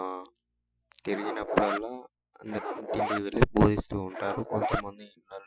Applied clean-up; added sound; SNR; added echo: classical method Wiener filter.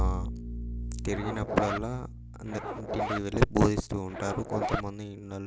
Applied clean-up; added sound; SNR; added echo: none; Bowed string instrument + Zipper (clothing); 4 dB; none.